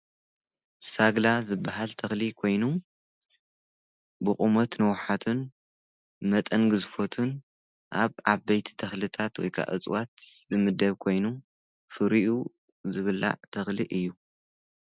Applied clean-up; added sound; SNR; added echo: none; none; none; none.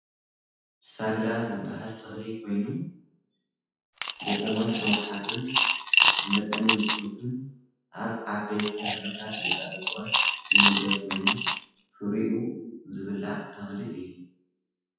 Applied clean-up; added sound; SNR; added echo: classical method WPE with log-MMSE.